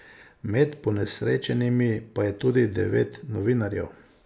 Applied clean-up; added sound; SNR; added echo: none; none; none; none.